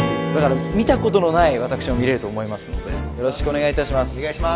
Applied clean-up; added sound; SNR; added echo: none; Strum; 8 dB; none.